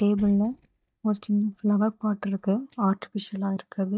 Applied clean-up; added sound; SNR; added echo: neural mask model DeepFilterNet 3.